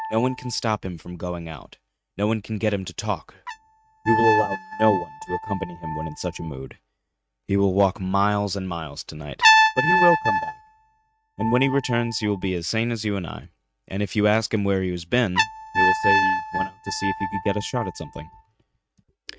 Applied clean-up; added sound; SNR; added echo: neural mask model RNNoise.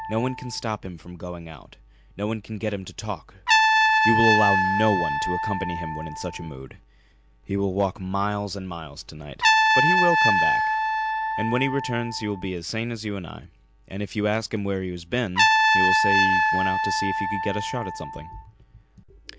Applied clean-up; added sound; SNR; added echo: none; Trumpet; -4 dB; none.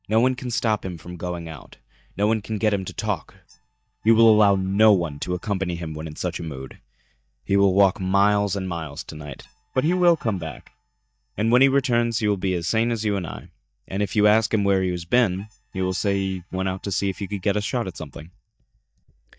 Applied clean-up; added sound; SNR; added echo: neural mask model DeepFilterNet 3.